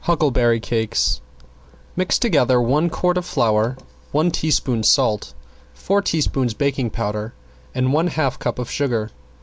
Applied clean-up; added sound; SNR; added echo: none; none; none; none.